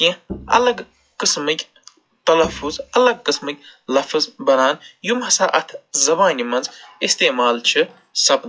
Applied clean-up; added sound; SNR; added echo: classical method log-MMSE.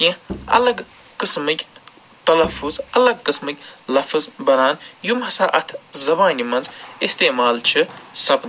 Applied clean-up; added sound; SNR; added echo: none; Bowed string instrument; 18 dB; none.